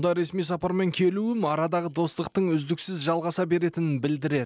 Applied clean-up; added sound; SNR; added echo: none; none; none; none.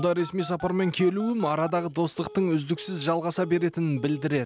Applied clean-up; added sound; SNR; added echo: none; Telephone; 19 dB; none.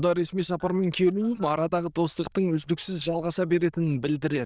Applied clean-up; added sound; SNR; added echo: neural diffusion model UNIVERSE++.